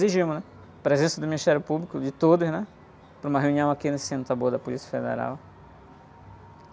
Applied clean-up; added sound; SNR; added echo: none; none; none; none.